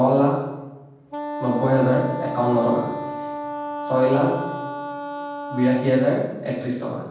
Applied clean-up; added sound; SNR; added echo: none; Wind instrument, woodwind instrument; 9 dB; reverberation time 1.2 s.